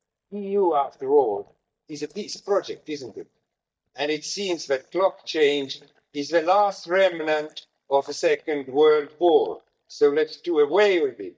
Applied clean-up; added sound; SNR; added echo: neural mask model DeepFilterNet 3.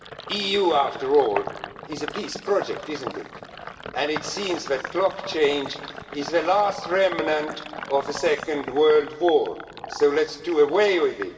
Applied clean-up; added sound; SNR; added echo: none; Sink (filling or washing); 13 dB; reverberation time 2.1 s.